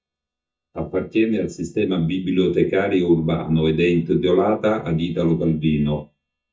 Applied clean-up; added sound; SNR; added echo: neural mask model DeepFilterNet 3.